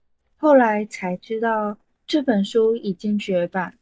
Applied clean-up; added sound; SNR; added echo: neural mask model DeepFilterNet 3.